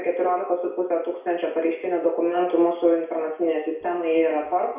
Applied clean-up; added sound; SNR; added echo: none; none; none; reverberation time 0.6 s.